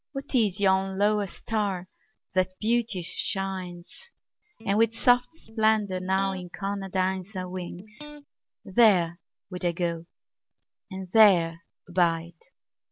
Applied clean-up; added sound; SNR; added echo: none; Electric guitar; 17 dB; none.